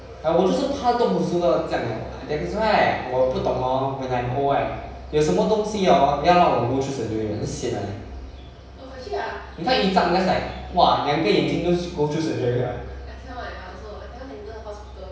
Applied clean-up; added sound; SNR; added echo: none; none; none; reverberation time 0.9 s.